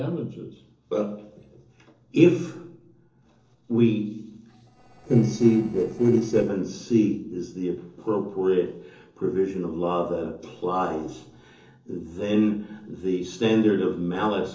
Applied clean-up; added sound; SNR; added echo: neural separator model SepFormer DNS4.